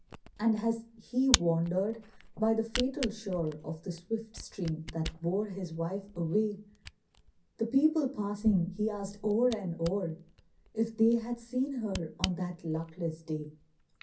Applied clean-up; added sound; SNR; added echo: none; Camera; 11 dB; reverberation time 0.3 s.